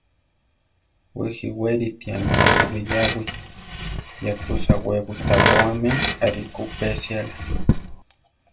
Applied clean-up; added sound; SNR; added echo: none; Tools; -4 dB; reverberation time 0.2 s.